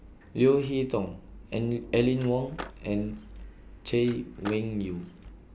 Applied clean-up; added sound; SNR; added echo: none; Skateboard; 17 dB; none.